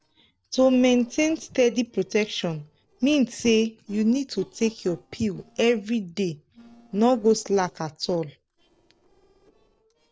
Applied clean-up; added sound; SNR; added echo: neural separator model SepFormer DNS4.